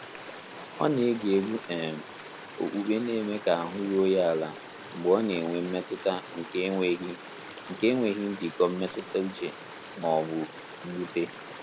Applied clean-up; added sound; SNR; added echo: none; Stream; 14 dB; none.